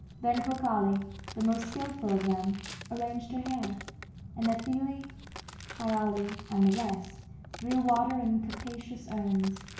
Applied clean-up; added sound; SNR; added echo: none; Walk, footsteps; 16 dB; reverberation time 0.6 s.